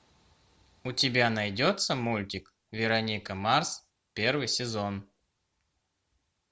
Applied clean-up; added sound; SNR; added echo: none; none; none; none.